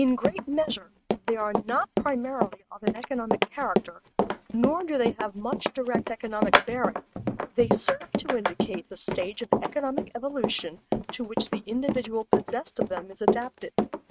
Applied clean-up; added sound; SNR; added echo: neural mask model RNNoise.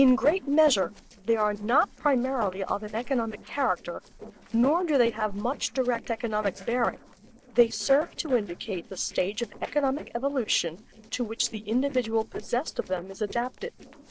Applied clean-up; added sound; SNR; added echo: neural separator model SepFormer DNS4.